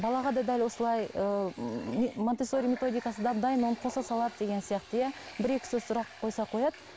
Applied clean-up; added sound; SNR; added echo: none; Water tap, faucet; 18 dB; none.